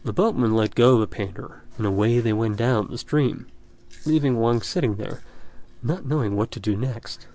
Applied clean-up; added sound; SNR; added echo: none; Chewing, mastication; 15 dB; none.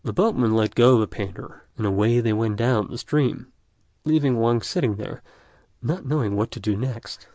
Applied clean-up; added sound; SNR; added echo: none; none; none; none.